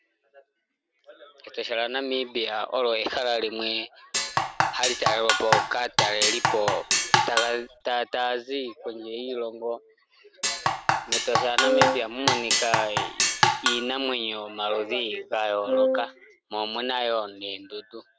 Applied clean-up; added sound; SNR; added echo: none; Wind instrument, woodwind instrument + Drum kit; -4 dB; none.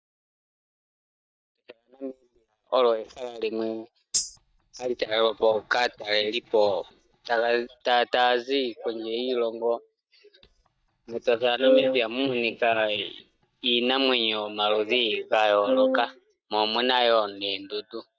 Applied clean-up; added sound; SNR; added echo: neural mask model DeepFilterNet 3.